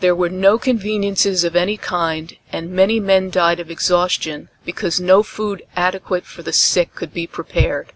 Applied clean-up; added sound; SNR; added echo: none; none; none; none.